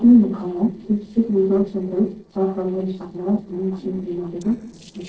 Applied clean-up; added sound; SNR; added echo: neural separator model SepFormer DNS4.